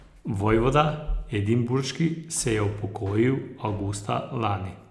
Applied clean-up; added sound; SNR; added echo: none; none; none; none.